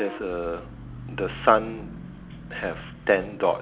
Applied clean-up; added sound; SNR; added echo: none; Bus / Vehicle horn, car horn, honking; 13 dB; none.